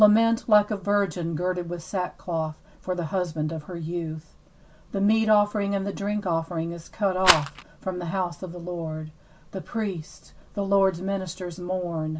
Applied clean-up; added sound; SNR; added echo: none; Rattle; -2 dB; none.